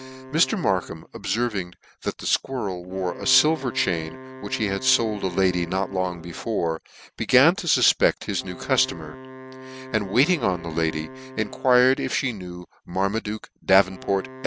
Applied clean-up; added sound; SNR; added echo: none; Wind instrument, woodwind instrument; 17 dB; none.